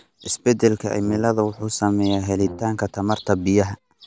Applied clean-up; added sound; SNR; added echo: none; Brass instrument; 19 dB; none.